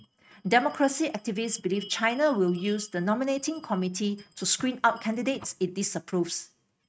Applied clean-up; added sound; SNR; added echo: neural mask model RNNoise.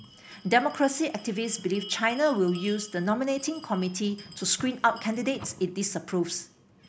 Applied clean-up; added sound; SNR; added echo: none; Bell; 20 dB; none.